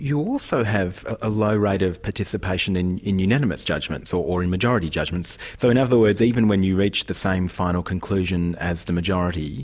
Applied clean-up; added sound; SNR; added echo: none; none; none; none.